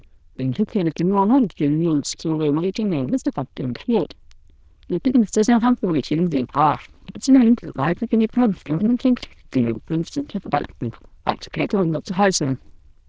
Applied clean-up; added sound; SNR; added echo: neural diffusion model UNIVERSE++.